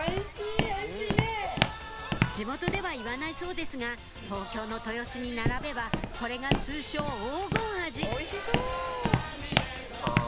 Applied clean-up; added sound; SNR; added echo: none; Walk, footsteps; -1 dB; none.